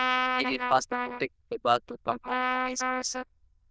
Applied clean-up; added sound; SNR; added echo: neural diffusion model UNIVERSE++.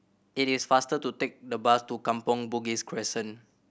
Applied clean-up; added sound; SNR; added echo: none; none; none; none.